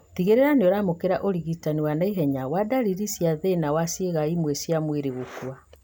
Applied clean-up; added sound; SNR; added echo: none; none; none; none.